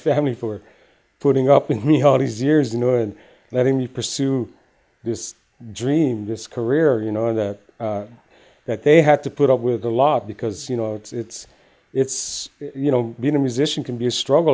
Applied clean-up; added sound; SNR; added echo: none; none; none; none.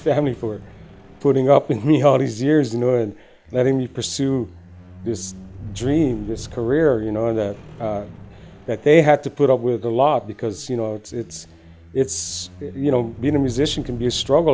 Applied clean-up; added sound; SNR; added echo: none; Squeak; 18 dB; none.